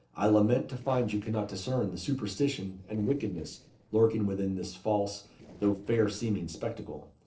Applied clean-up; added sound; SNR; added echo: neural separator model SepFormer DNS4.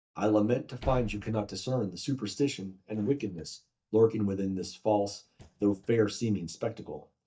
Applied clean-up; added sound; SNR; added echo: neural mask model DeepFilterNet 3.